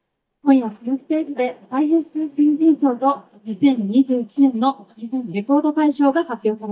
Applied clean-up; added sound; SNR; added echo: neural mask model DeepFilterNet 3.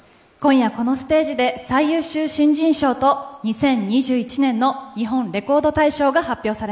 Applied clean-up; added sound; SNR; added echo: none; none; none; none.